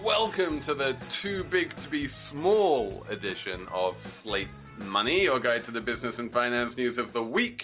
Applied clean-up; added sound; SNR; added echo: none; none; none; none.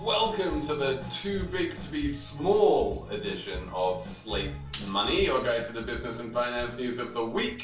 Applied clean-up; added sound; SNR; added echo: none; Tambourine; 17 dB; reverberation time 0.4 s.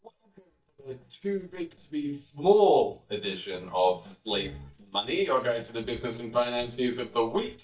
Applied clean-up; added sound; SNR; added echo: neural mask model DeepFilterNet 3.